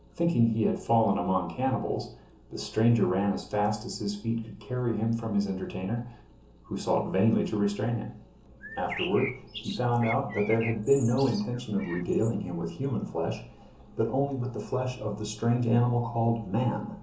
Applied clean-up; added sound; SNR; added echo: none; Bird; 13 dB; reverberation time 0.8 s.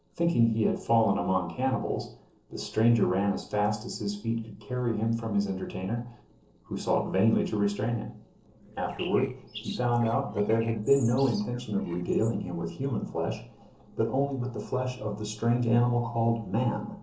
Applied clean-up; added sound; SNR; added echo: neural separator model SepFormer DNS4.